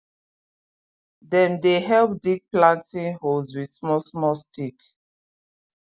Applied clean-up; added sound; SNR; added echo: none; none; none; none.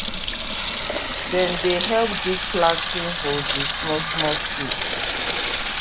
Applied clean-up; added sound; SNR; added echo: none; Sink (filling or washing) / Water tap, faucet; -1 dB; none.